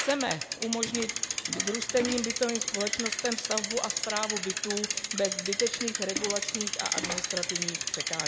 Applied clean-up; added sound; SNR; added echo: none; Bicycle; -1 dB; none.